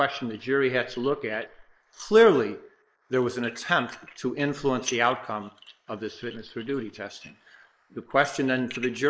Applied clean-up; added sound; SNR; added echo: neural mask model Resemble Enhance denoiser.